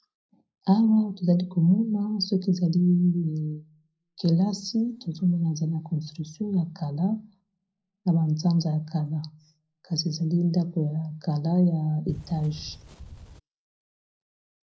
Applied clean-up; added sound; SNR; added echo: none; Wind; 16 dB; reverberation time 0.4 s.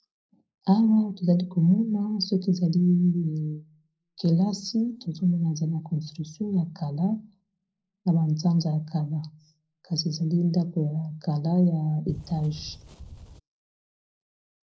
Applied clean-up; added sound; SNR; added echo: neural separator model SepFormer DNS4.